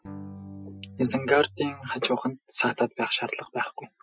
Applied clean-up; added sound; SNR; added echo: classical method Wiener filter.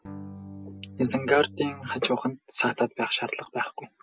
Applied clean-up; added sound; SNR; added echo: none; Electric guitar / Strum; 15 dB; none.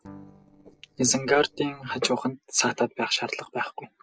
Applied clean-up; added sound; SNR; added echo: neural separator model SepFormer DNS4.